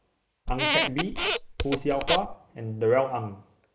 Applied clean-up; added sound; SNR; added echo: neural mask model Resemble Enhance denoiser.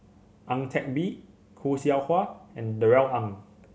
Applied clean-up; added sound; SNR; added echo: none; none; none; none.